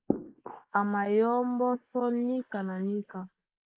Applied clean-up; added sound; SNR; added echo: neural mask model Resemble Enhance denoiser.